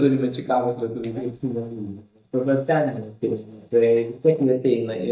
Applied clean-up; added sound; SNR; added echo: neural mask model DeepFilterNet 3.